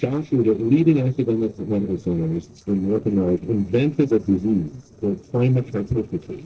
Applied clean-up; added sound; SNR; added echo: neural separator model SepFormer DNS4.